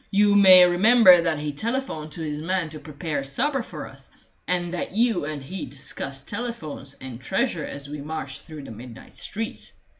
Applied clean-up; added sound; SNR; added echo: none; none; none; none.